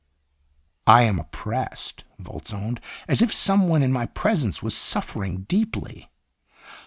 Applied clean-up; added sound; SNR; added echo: none; none; none; none.